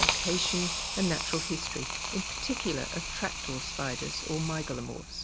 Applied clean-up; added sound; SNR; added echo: none; Hiss; 0 dB; none.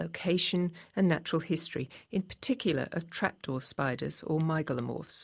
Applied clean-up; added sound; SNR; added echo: none; none; none; none.